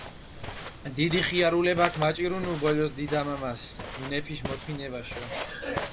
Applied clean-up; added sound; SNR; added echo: none; Walk, footsteps; 9 dB; none.